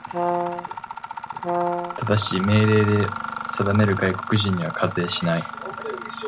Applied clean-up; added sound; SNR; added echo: none; Brass instrument + Mechanisms; 5 dB; none.